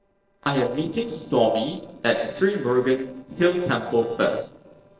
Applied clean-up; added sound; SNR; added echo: neural separator model SepFormer DNS4.